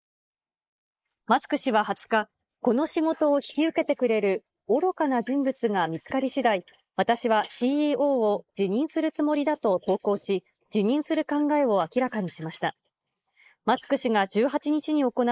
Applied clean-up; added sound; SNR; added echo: neural mask model Resemble Enhance denoiser.